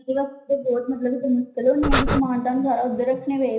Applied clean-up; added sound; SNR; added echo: none; Breathing; -3 dB; reverberation time 0.5 s.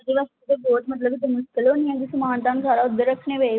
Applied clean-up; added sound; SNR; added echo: none; none; none; none.